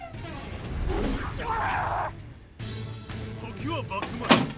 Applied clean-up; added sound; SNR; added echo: none; Squeak; 1 dB; none.